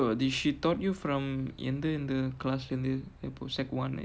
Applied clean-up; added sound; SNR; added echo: none; none; none; none.